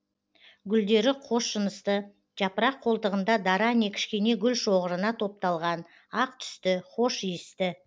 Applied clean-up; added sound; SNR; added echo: none; none; none; none.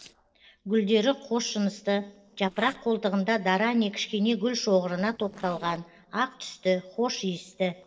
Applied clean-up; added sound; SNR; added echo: neural separator model SepFormer DNS4.